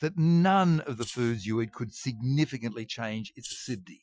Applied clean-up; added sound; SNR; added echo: classical method Wiener filter.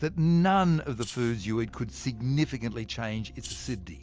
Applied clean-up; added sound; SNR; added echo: none; Rattle (instrument); 15 dB; none.